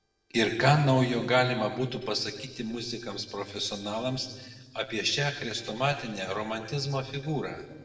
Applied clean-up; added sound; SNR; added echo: neural separator model SepFormer DNS4.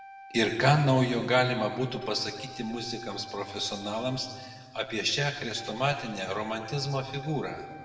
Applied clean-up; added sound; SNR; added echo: none; Wind instrument, woodwind instrument; 17 dB; reverberation time 1.6 s.